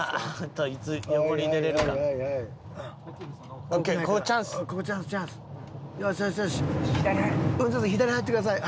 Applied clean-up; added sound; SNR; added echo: none; Slam; 12 dB; none.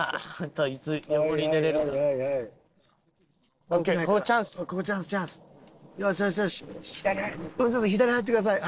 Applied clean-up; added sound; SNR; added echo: neural separator model SepFormer DNS4.